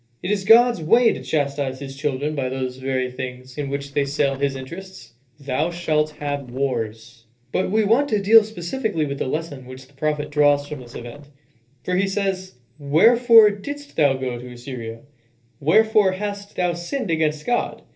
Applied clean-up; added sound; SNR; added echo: neural separator model SepFormer DNS4.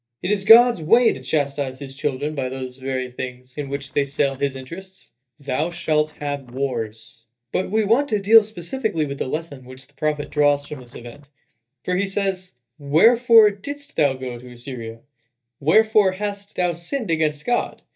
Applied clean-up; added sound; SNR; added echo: neural mask model DeepFilterNet 3.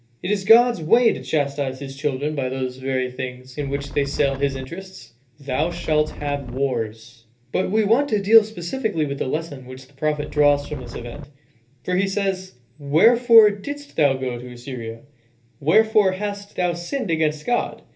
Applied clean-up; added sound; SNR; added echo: none; Wind; 11 dB; reverberation time 0.3 s.